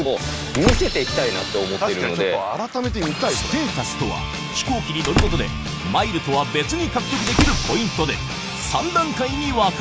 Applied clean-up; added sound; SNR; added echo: none; Slam; 4 dB; none.